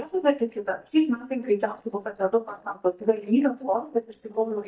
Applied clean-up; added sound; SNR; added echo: neural mask model DeepFilterNet 3.